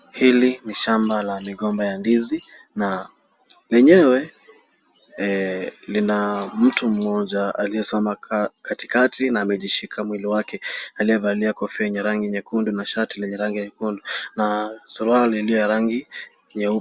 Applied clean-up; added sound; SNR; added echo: none; none; none; none.